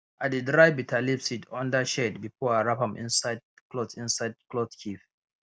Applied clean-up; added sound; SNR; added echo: none; none; none; none.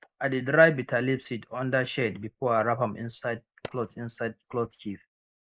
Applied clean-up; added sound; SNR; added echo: neural mask model Resemble Enhance denoiser.